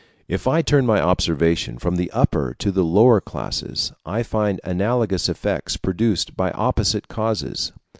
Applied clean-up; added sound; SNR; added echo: none; none; none; none.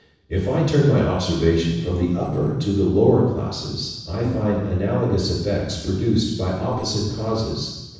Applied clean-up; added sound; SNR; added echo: neural separator model SepFormer DNS4.